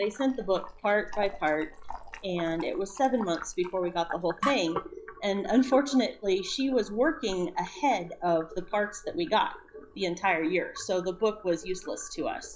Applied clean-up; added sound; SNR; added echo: classical method log-MMSE.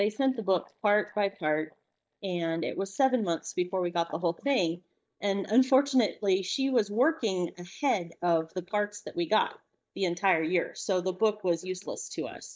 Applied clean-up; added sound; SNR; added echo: neural mask model DeepFilterNet 3.